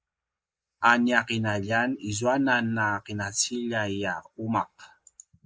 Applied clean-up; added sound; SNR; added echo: neural mask model Resemble Enhance denoiser.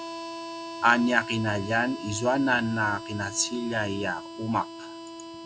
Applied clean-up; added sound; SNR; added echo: none; Harmonica; 11 dB; none.